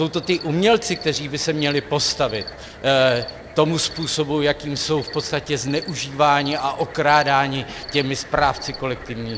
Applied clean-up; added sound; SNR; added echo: none; Cricket; 16 dB; none.